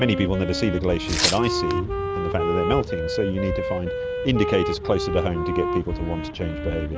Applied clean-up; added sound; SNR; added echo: none; Wind instrument, woodwind instrument + Tearing; 2 dB; none.